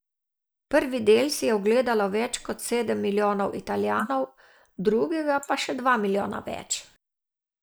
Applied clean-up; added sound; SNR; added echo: neural mask model Resemble Enhance denoiser.